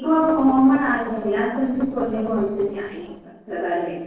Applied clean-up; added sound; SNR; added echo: neural separator model SepFormer DNS4.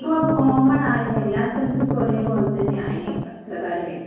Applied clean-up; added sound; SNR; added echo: none; Strum; 2 dB; reverberation time 1.3 s.